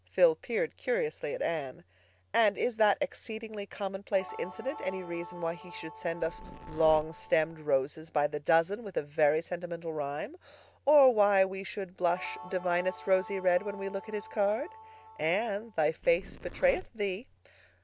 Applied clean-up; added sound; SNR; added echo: none; Guitar + Zipper (clothing); 16 dB; none.